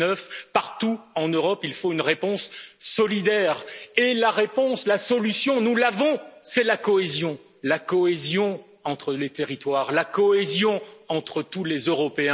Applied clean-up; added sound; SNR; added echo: none; none; none; none.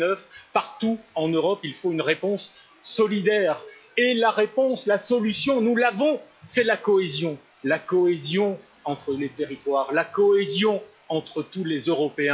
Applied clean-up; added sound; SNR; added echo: classical method log-MMSE.